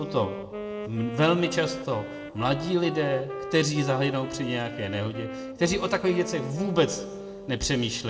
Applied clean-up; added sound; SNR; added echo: none; Wind instrument, woodwind instrument; 10 dB; reverberation time 0.9 s.